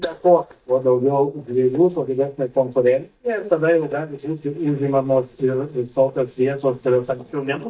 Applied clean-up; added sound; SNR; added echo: neural mask model DeepFilterNet 3.